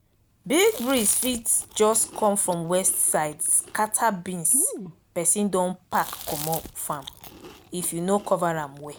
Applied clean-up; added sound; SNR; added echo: none; Chewing, mastication; 16 dB; none.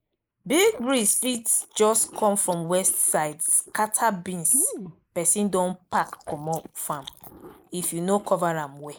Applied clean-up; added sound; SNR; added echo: neural mask model Resemble Enhance denoiser.